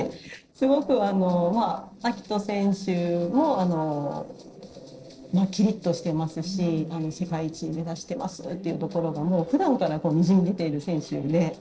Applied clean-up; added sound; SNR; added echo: neural separator model SepFormer DNS4.